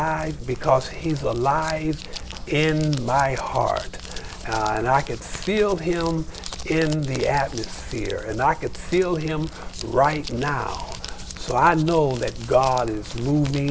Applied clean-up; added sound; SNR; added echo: none; Crumpling, crinkling; 11 dB; none.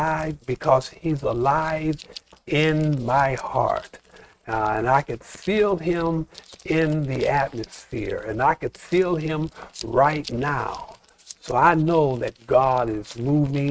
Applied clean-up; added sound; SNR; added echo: neural mask model RNNoise.